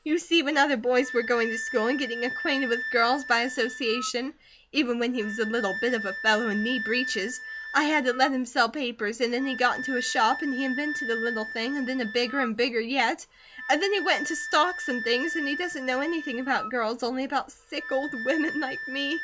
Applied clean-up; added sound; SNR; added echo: none; Wind instrument, woodwind instrument; 9 dB; none.